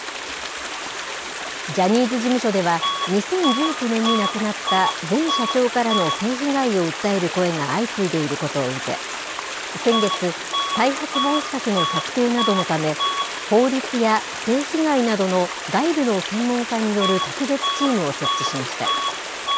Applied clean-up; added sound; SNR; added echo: none; Stream + Bus / Alarm; 4 dB; none.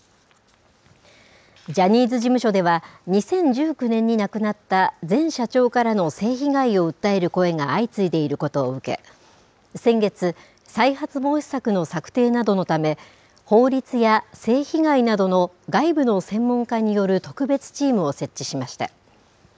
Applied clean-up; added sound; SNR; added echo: none; none; none; none.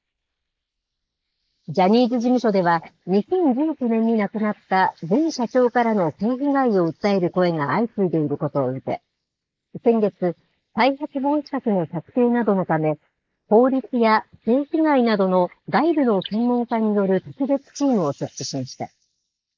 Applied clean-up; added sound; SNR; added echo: neural mask model Resemble Enhance denoiser.